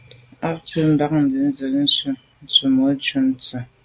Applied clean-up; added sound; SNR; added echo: none; none; none; none.